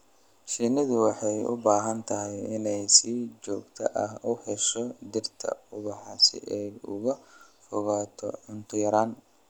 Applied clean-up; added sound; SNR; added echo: none; none; none; none.